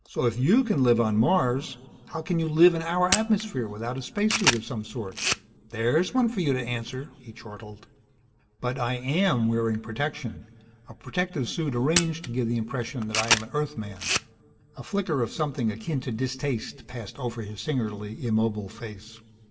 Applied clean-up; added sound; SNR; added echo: none; Camera; 4 dB; reverberation time 2.2 s.